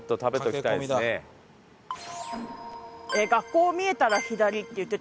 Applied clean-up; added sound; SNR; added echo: none; Mechanisms; 19 dB; none.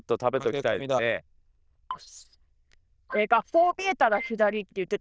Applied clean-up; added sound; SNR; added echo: neural diffusion model UNIVERSE++.